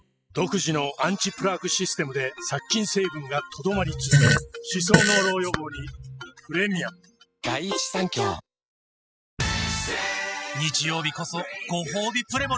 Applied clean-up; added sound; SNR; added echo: classical method spectral subtraction.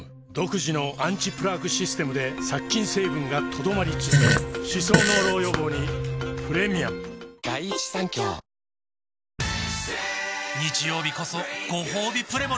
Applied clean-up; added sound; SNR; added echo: none; Fart; -4 dB; none.